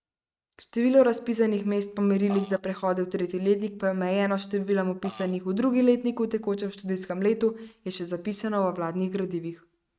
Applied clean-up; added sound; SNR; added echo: neural mask model RNNoise.